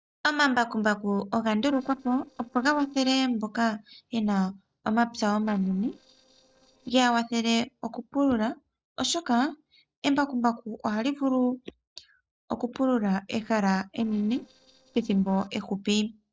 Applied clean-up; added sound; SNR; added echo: neural separator model SepFormer DNS4.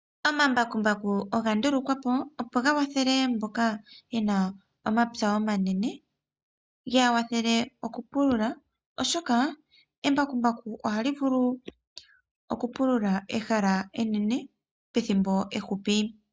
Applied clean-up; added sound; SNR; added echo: none; none; none; none.